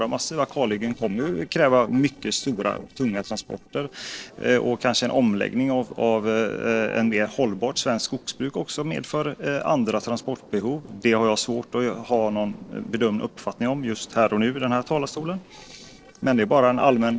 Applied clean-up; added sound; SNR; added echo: neural separator model SepFormer DNS4.